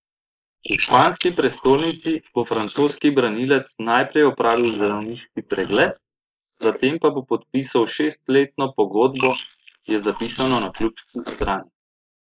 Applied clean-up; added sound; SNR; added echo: neural mask model Resemble Enhance denoiser.